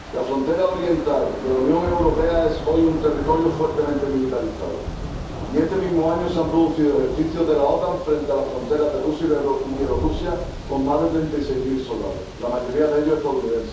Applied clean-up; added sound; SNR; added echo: none; Thunder / Rain; 10 dB; reverberation time 0.6 s.